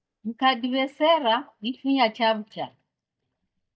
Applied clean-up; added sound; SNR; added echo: neural mask model DeepFilterNet 3.